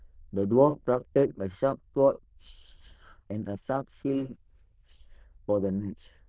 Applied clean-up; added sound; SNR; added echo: neural diffusion model UNIVERSE++.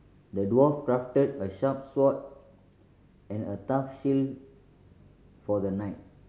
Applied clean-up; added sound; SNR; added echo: none; none; none; none.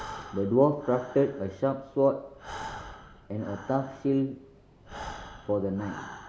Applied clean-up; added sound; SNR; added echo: none; Breathing; 15 dB; none.